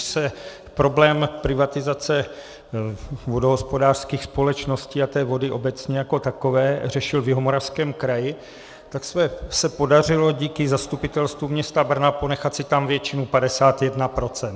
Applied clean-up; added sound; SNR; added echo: none; none; none; none.